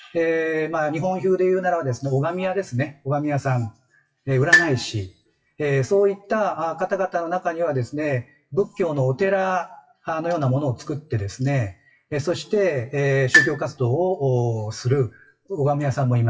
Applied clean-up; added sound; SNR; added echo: classical method WPE with log-MMSE.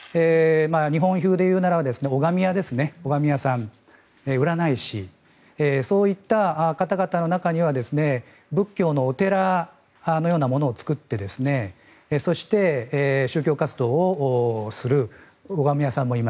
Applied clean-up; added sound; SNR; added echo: none; none; none; none.